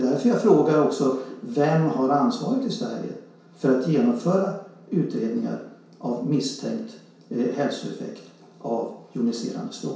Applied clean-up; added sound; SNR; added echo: none; none; none; reverberation time 0.6 s.